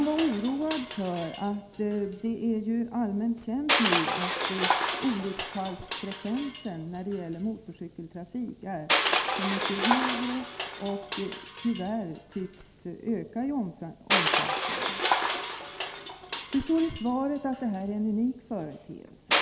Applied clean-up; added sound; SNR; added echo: none; Crushing; -1 dB; none.